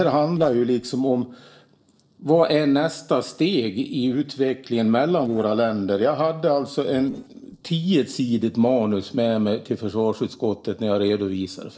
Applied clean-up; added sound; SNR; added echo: neural separator model SepFormer DNS4.